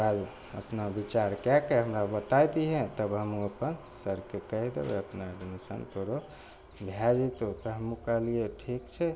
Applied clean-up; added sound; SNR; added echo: none; none; none; none.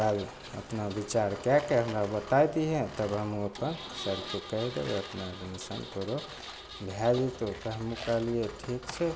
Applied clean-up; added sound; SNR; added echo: none; Engine + Coin (dropping); 13 dB; none.